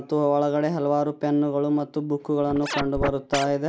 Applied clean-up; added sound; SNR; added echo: none; Scratching (performance technique); 7 dB; none.